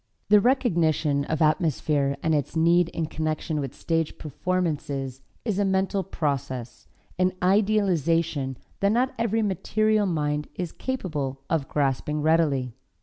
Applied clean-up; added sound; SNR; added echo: none; none; none; none.